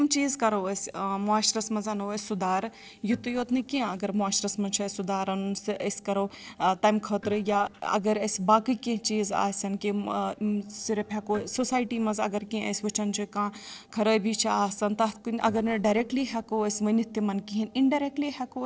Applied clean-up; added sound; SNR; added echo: neural separator model SepFormer DNS4.